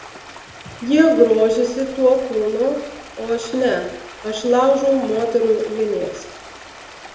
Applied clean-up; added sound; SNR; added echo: none; Stream; 19 dB; reverberation time 0.7 s.